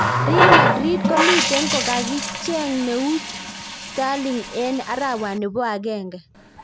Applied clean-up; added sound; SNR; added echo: none; Water tap, faucet; -2 dB; none.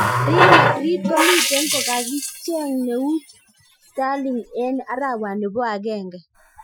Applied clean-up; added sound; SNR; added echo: classical method Wiener filter.